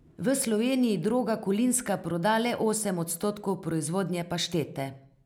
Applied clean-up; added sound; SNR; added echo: none; none; none; none.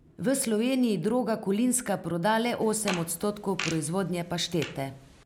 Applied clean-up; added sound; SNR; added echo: none; Fart; 12 dB; none.